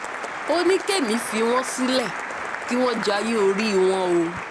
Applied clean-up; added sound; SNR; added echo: none; Applause; 8 dB; none.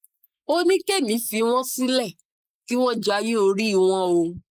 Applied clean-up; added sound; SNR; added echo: neural mask model Resemble Enhance denoiser.